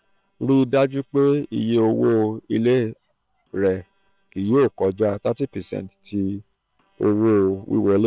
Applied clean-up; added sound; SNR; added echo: neural separator model SepFormer WHAM!.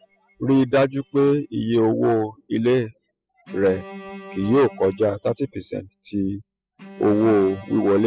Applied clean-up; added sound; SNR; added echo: classical method spectral subtraction.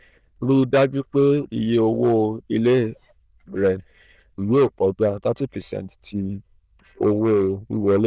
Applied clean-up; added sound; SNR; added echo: neural diffusion model UNIVERSE++.